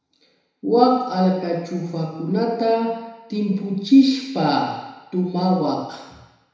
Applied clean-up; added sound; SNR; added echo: none; none; none; reverberation time 1.0 s.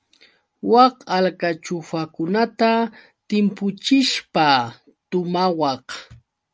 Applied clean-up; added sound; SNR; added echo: none; none; none; none.